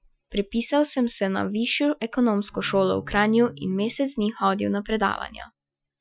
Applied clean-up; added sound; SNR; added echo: classical method Wiener filter.